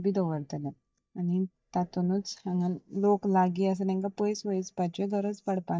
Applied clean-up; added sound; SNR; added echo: neural mask model DeepFilterNet 3.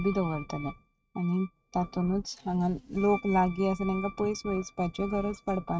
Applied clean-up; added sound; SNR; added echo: neural mask model RNNoise.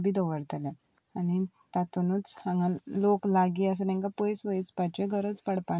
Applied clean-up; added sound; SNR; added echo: none; none; none; none.